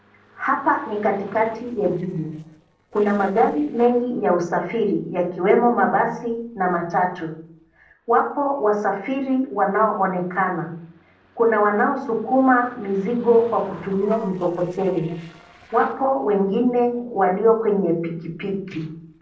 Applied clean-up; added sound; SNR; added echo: neural separator model SepFormer DNS4.